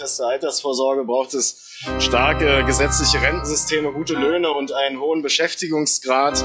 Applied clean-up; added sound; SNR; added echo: classical method log-MMSE.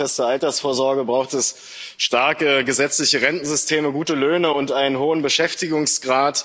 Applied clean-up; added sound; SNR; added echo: none; none; none; none.